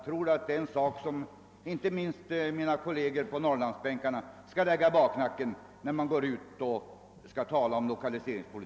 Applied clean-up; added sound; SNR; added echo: none; none; none; none.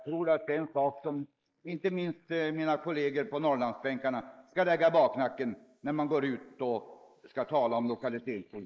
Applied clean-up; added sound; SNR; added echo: neural mask model Resemble Enhance denoiser.